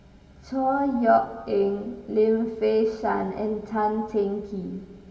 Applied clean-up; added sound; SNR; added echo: none; none; none; reverberation time 2.6 s.